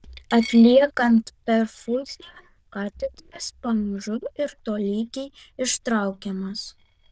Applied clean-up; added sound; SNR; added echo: neural diffusion model UNIVERSE++.